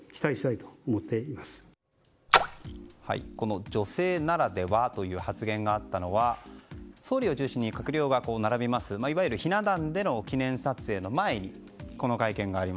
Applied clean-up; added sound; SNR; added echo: none; Splash, splatter; 0 dB; none.